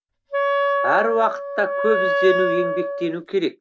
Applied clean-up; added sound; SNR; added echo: none; Wind instrument, woodwind instrument; 0 dB; none.